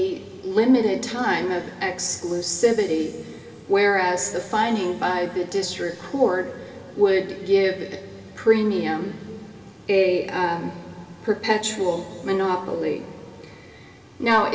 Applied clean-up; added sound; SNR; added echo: none; none; none; reverberation time 2.3 s.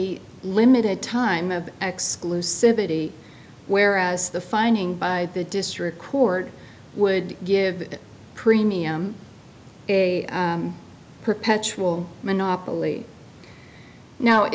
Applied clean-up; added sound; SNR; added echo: none; none; none; none.